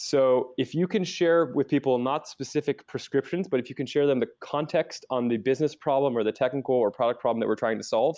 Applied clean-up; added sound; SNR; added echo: none; none; none; none.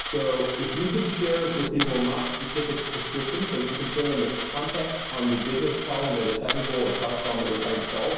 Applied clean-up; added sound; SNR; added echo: none; Coin (dropping); 2 dB; reverberation time 1.0 s.